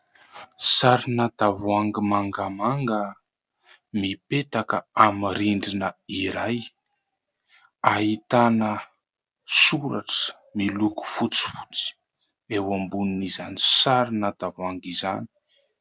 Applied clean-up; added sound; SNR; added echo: none; none; none; none.